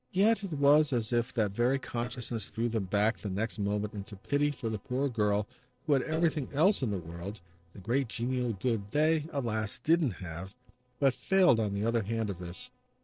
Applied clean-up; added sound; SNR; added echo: neural separator model SepFormer DNS4.